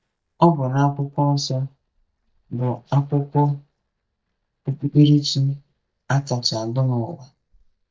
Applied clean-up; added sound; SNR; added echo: neural mask model DeepFilterNet 3.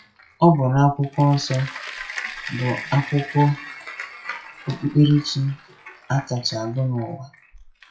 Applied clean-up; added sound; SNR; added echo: classical method WPE with log-MMSE.